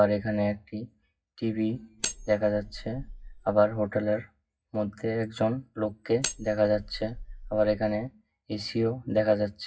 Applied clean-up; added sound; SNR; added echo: classical method WPE with log-MMSE.